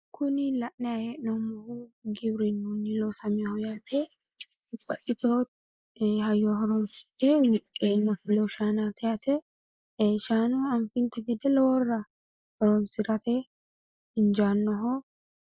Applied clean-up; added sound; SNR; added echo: neural mask model Resemble Enhance denoiser.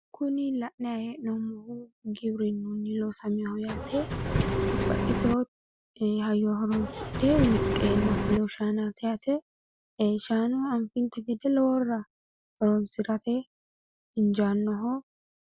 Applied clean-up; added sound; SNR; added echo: none; Engine; 0 dB; none.